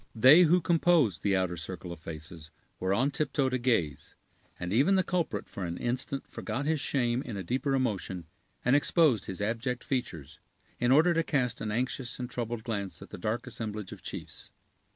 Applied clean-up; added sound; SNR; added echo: none; none; none; none.